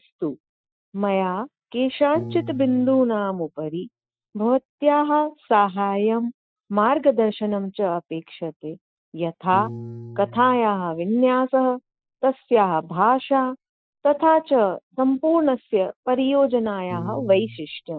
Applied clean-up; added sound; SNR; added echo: classical method Wiener filter.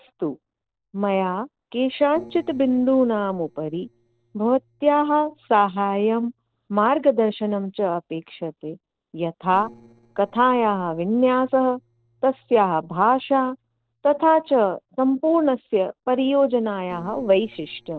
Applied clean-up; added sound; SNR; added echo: neural separator model SepFormer DNS4.